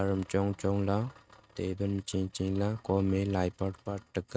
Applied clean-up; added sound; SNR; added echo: neural mask model RNNoise.